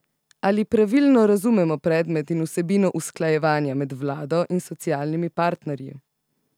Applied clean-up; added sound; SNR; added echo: none; none; none; none.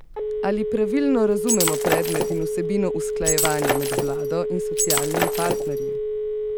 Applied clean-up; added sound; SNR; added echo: none; Shatter + Telephone; -2 dB; none.